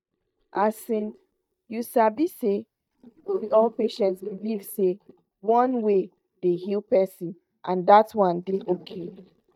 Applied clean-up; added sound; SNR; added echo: neural mask model DeepFilterNet 3.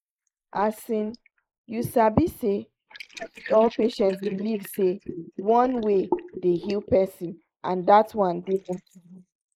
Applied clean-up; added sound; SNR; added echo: neural mask model Resemble Enhance denoiser.